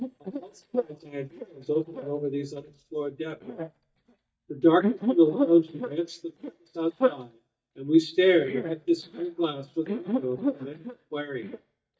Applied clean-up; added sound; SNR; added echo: neural mask model DeepFilterNet 3.